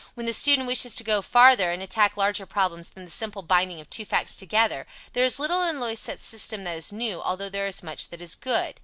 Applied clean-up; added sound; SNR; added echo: none; none; none; none.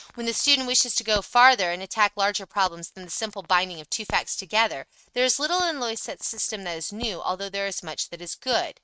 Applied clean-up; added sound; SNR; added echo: neural mask model RNNoise.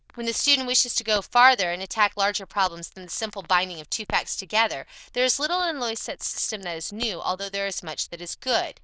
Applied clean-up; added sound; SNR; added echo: neural diffusion model UNIVERSE++.